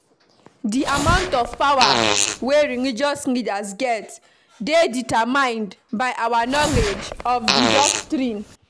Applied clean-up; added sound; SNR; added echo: none; Fart; 1 dB; none.